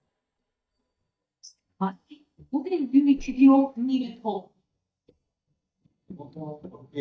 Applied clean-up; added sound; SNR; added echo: neural mask model DeepFilterNet 3.